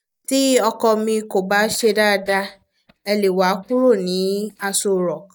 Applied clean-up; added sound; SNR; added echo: neural mask model DeepFilterNet 3.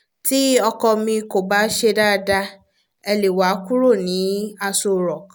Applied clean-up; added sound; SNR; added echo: none; none; none; none.